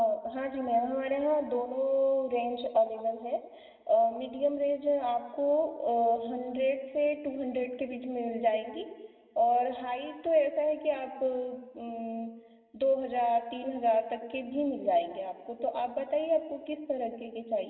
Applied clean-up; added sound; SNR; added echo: none; none; none; reverberation time 2.4 s.